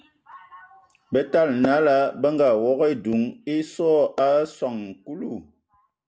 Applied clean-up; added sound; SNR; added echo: none; none; none; none.